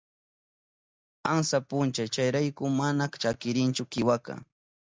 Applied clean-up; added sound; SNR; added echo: none; none; none; none.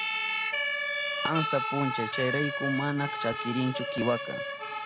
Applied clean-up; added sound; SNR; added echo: none; Siren; 0 dB; none.